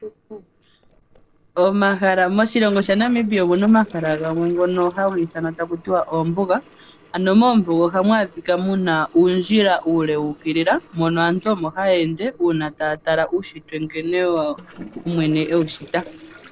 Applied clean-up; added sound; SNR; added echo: neural separator model SepFormer DNS4.